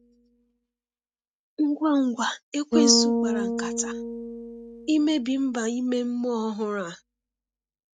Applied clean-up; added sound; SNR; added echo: neural mask model RNNoise.